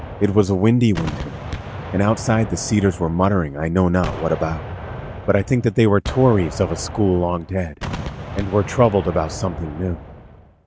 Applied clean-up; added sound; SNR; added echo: none; Gunshot, gunfire; 11 dB; none.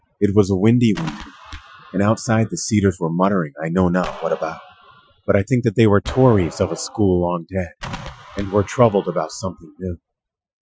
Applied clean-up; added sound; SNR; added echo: classical method Wiener filter.